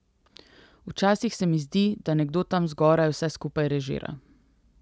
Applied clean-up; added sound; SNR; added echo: none; none; none; none.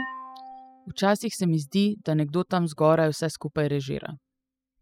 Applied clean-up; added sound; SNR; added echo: classical method spectral subtraction.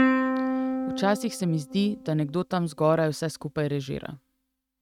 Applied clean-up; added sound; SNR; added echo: neural mask model RNNoise.